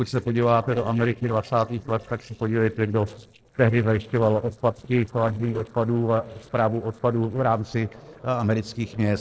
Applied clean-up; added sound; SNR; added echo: neural separator model SepFormer DNS4.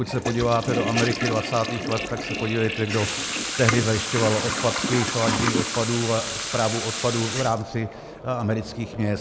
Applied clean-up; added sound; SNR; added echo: none; Toilet flush / Water tap, faucet; 4 dB; none.